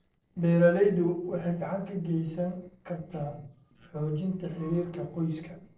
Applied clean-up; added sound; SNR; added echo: neural separator model SepFormer DNS4.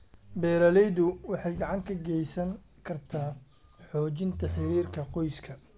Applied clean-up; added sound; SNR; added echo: none; none; none; none.